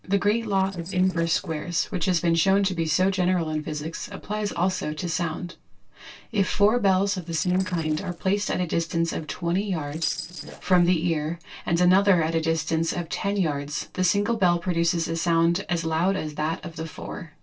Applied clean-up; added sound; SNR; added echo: neural separator model SepFormer DNS4.